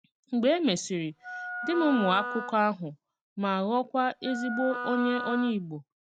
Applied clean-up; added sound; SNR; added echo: none; Wind instrument, woodwind instrument; 7 dB; none.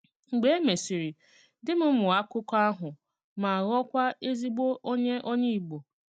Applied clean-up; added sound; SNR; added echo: none; none; none; none.